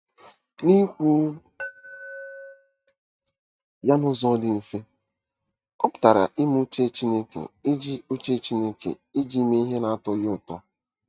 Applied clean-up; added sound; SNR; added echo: neural mask model RNNoise.